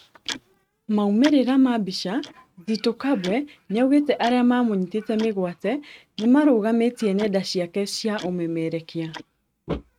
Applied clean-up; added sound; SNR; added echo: neural mask model RNNoise.